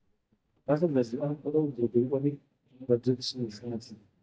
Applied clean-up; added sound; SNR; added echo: neural mask model DeepFilterNet 3.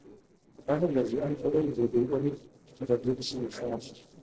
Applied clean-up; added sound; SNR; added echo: neural separator model SepFormer DNS4.